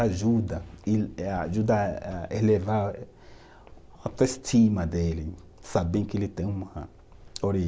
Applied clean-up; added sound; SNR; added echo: none; none; none; none.